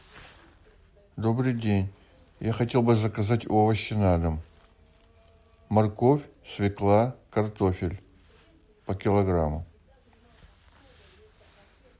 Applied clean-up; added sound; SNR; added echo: none; none; none; none.